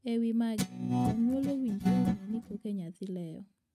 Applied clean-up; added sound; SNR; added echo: neural mask model RNNoise.